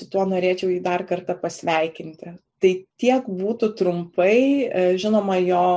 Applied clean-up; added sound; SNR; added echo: none; none; none; none.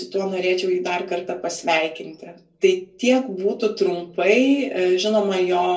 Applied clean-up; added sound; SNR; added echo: none; none; none; reverberation time 0.2 s.